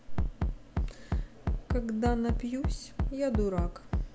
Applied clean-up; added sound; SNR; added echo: none; Bass drum; -2 dB; none.